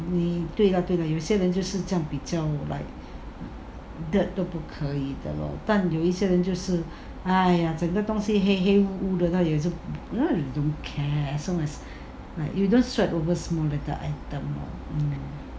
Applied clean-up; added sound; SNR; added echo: none; none; none; none.